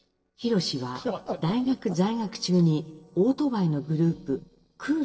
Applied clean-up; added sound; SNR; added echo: neural separator model SepFormer DNS4.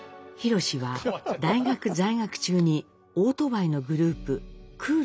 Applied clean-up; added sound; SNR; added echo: none; none; none; none.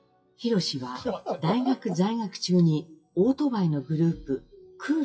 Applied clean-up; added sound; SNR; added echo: classical method WPE with log-MMSE.